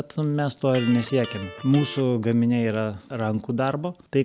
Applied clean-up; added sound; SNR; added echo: none; Electric guitar; 16 dB; none.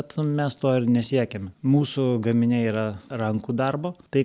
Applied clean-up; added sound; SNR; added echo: none; none; none; none.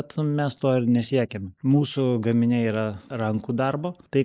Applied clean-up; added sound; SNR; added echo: neural mask model Resemble Enhance denoiser.